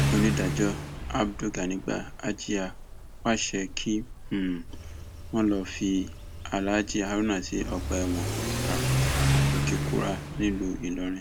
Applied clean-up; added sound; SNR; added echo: none; Accelerating, revving, vroom / Car; 1 dB; none.